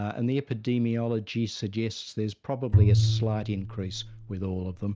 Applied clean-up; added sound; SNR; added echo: none; Bowed string instrument; -4 dB; none.